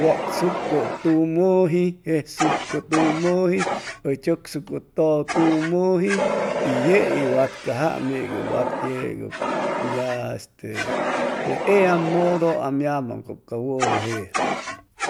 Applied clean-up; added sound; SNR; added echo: none; Fire; 5 dB; none.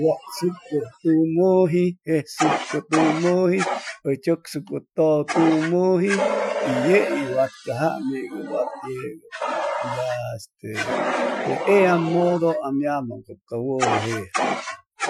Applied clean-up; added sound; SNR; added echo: classical method Wiener filter.